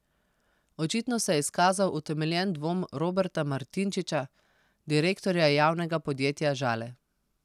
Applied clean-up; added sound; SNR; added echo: none; none; none; none.